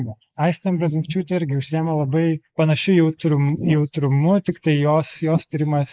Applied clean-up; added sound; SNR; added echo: neural mask model Resemble Enhance denoiser.